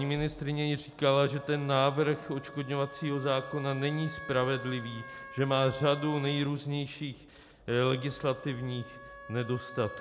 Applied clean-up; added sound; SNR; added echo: none; Wind instrument, woodwind instrument; 17 dB; none.